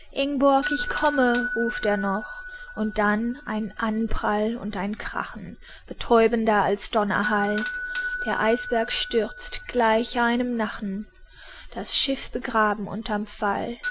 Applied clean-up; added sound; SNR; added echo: none; Bell / Doorbell; 11 dB; none.